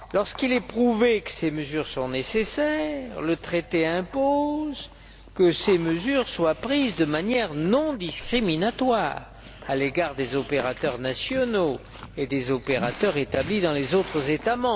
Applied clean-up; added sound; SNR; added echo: none; Dog; 17 dB; none.